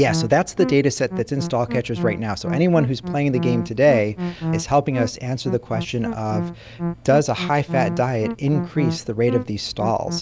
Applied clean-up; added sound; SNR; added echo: none; Musical instrument; 7 dB; none.